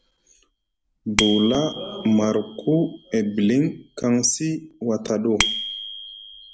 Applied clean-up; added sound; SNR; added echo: none; Bicycle bell; 9 dB; none.